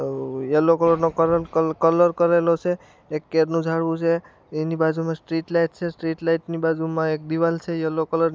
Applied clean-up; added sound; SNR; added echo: none; none; none; none.